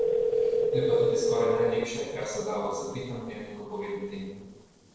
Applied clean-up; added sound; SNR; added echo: neural separator model SepFormer DNS4.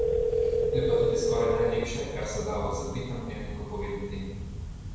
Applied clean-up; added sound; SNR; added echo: none; Telephone; -5 dB; reverberation time 1.2 s.